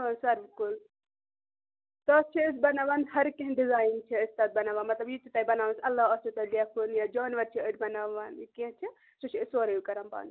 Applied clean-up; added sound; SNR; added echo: none; none; none; none.